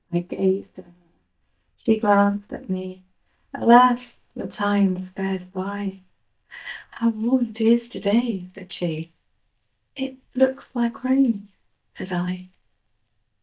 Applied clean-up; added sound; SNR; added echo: neural mask model DeepFilterNet 3.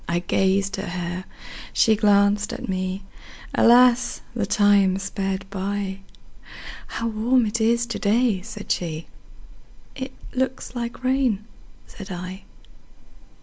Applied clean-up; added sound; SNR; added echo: none; none; none; none.